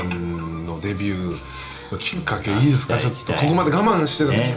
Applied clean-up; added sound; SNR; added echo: none; none; none; reverberation time 0.5 s.